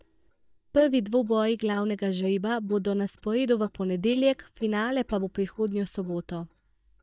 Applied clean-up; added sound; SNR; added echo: neural mask model DeepFilterNet 3.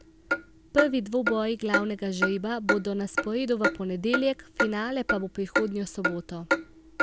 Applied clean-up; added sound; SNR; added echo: none; Clock; 2 dB; none.